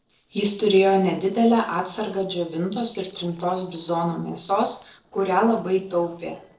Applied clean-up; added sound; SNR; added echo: neural separator model SepFormer DNS4.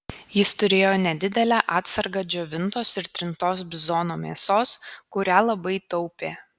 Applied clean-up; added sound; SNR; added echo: none; none; none; none.